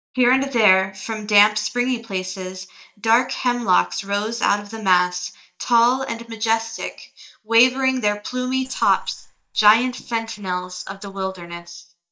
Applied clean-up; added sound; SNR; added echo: neural mask model DeepFilterNet 3.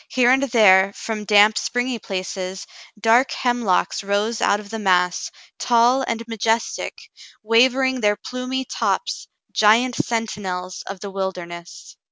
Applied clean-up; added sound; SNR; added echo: none; none; none; none.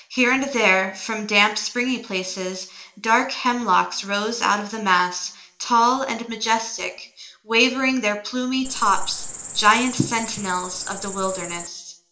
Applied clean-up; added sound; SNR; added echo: none; Cricket; 8 dB; reverberation time 0.5 s.